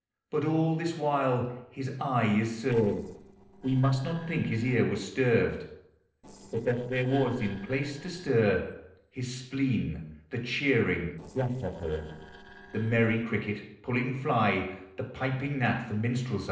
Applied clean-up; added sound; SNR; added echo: neural separator model SepFormer DNS4.